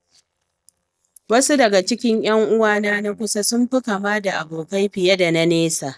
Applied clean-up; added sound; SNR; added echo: neural mask model DeepFilterNet 3.